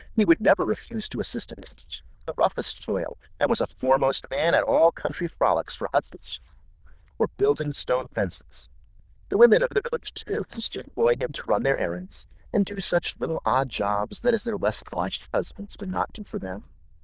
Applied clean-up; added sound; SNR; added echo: neural diffusion model UNIVERSE++.